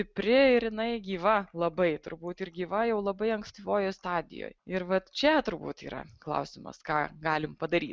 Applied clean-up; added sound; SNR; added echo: none; none; none; none.